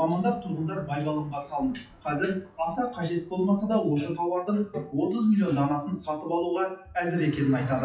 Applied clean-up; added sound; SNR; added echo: classical method WPE with log-MMSE.